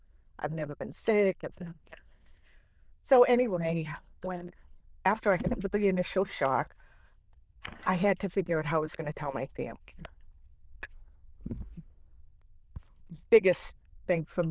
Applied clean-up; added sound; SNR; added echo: neural diffusion model UNIVERSE++.